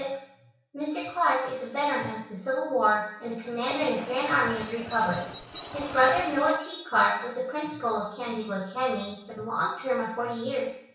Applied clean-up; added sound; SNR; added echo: none; Bird; 11 dB; reverberation time 0.6 s.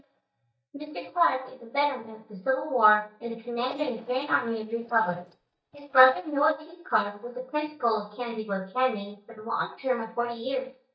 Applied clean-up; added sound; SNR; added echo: neural mask model DeepFilterNet 3.